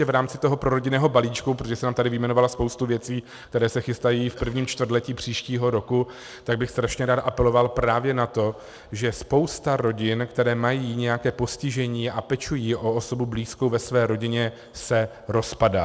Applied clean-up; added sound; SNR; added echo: none; none; none; none.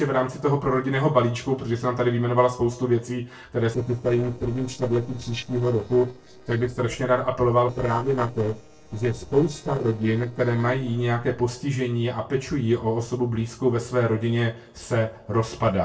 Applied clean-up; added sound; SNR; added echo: neural separator model SepFormer DNS4.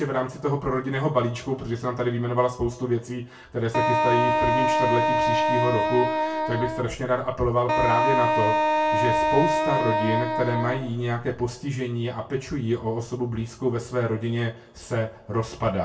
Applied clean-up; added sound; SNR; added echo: none; Wind instrument, woodwind instrument; -3 dB; reverberation time 0.2 s.